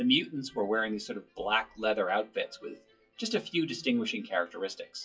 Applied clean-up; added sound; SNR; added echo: classical method WPE with log-MMSE.